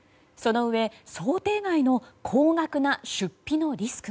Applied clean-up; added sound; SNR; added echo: none; none; none; none.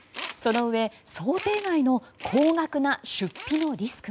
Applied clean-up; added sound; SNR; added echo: none; Tools; 13 dB; none.